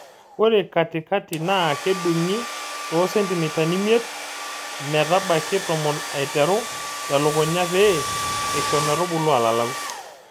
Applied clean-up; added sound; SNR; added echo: none; Domestic sounds, home sounds; 7 dB; none.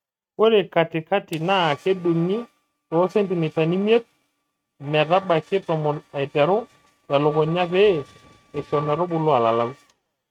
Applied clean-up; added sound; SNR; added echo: neural mask model RNNoise.